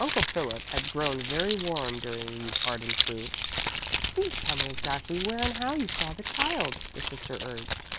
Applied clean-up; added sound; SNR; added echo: none; Keys jangling; -1 dB; none.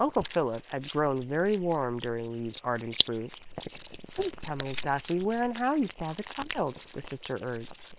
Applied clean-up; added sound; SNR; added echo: neural separator model SepFormer WHAM!.